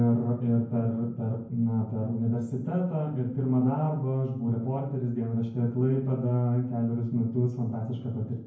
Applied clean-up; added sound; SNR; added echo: none; none; none; reverberation time 0.9 s.